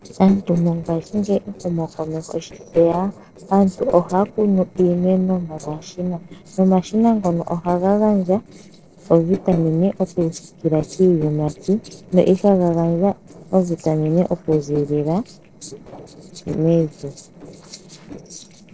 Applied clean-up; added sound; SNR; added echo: neural separator model SepFormer DNS4.